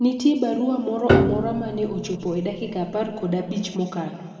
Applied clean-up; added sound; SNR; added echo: none; Piano; 2 dB; reverberation time 2.1 s.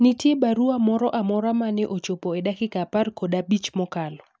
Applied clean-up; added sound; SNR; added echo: none; none; none; none.